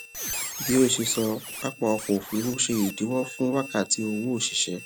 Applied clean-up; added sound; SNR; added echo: none; Squeak; 11 dB; none.